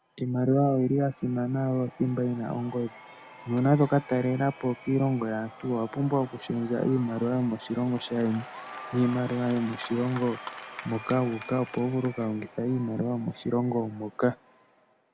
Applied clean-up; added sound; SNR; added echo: none; Applause / Crowd / Cheering; 17 dB; none.